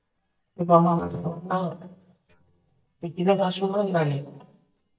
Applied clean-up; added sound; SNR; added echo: neural mask model DeepFilterNet 3.